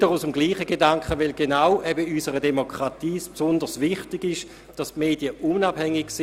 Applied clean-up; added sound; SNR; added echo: none; Bass drum; 20 dB; none.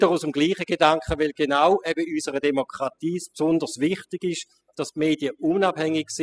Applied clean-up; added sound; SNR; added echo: classical method spectral subtraction.